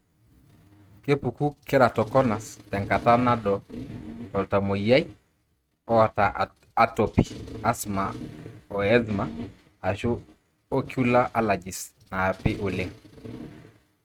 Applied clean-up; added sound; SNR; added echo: neural mask model RNNoise.